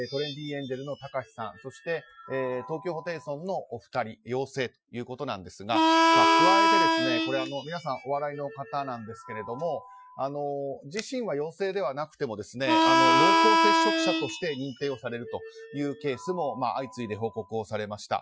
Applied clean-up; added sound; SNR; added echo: classical method Wiener filter.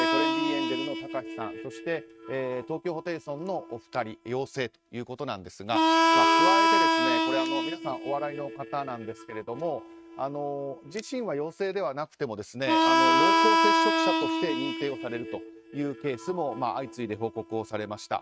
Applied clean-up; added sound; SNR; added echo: neural mask model RNNoise.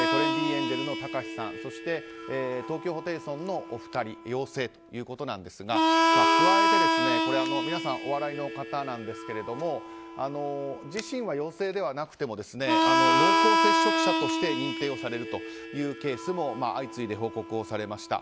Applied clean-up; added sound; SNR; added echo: none; Harmonica; -4 dB; none.